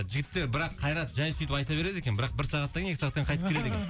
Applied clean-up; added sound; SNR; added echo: none; none; none; none.